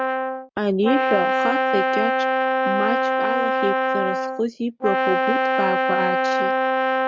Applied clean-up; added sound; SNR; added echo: neural mask model RNNoise.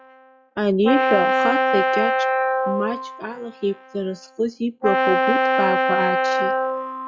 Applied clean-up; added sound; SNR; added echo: classical method log-MMSE.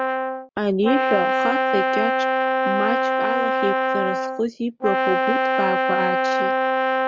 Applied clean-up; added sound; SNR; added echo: none; Brass instrument; -5 dB; none.